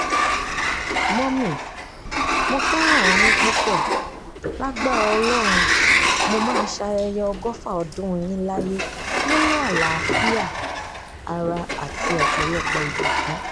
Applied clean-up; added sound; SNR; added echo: none; Sliding door; -4 dB; none.